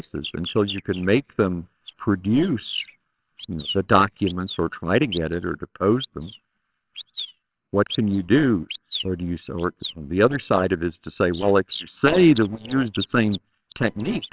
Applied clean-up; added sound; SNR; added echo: neural separator model SepFormer WHAMR!.